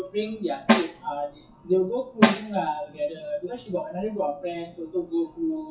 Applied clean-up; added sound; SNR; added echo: classical method WPE with log-MMSE.